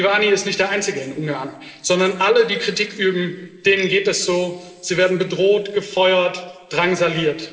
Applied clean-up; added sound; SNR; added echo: neural separator model SepFormer DNS4.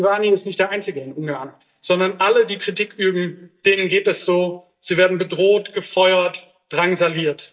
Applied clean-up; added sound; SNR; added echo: neural mask model DeepFilterNet 3.